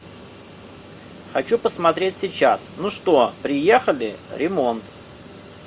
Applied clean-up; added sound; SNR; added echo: none; none; none; none.